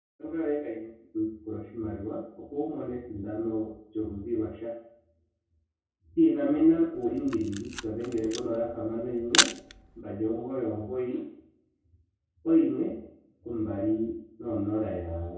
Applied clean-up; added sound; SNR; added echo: none; Camera; 2 dB; reverberation time 0.6 s.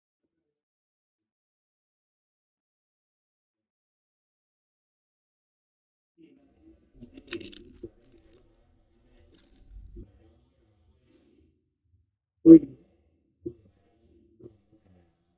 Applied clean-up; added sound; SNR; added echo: neural mask model DeepFilterNet 3.